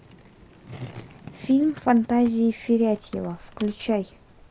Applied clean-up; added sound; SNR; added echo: none; Skateboard; 20 dB; none.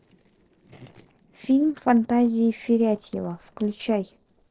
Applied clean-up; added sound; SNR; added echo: neural separator model SepFormer DNS4.